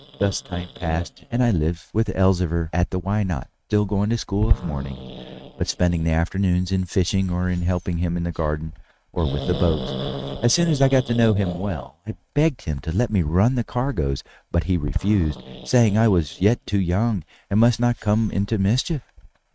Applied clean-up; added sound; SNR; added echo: neural mask model RNNoise.